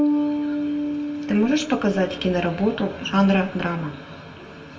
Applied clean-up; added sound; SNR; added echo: none; Bass guitar; 5 dB; reverberation time 0.5 s.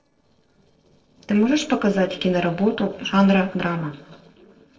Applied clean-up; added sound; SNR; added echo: neural separator model SepFormer DNS4.